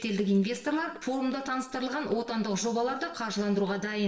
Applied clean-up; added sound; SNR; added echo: neural separator model SepFormer DNS4.